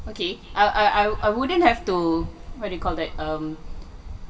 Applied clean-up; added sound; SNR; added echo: none; none; none; reverberation time 2.7 s.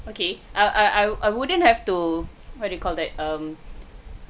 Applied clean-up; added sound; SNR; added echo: none; none; none; none.